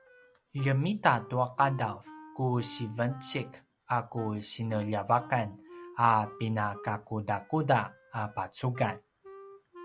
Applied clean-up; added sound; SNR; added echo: none; Wind instrument, woodwind instrument; 19 dB; none.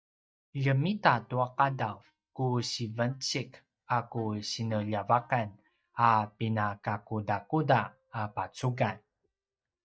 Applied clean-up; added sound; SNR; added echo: neural mask model DeepFilterNet 3.